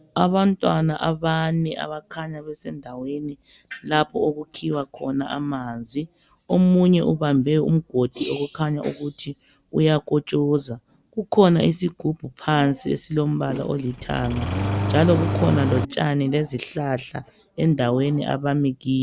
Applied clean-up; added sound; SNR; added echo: none; Engine starting; 3 dB; none.